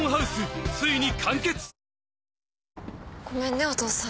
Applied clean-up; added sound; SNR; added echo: none; none; none; none.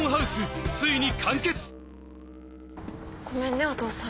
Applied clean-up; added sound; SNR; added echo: none; Musical instrument; 16 dB; none.